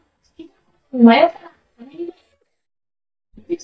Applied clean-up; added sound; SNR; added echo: neural mask model DeepFilterNet 3.